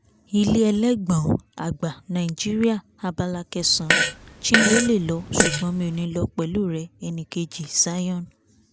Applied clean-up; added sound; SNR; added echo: none; Fart; 0 dB; none.